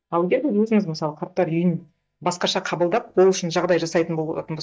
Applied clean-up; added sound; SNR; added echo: neural mask model DeepFilterNet 3.